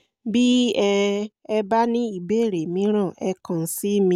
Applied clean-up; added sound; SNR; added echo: none; none; none; none.